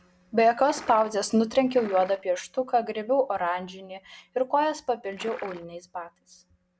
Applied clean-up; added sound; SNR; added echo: none; Liquid; 16 dB; none.